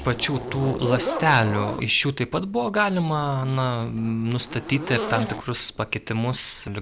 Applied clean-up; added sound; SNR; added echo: none; Zipper (clothing); 9 dB; none.